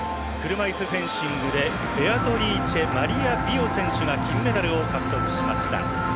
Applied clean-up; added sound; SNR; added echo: none; none; none; none.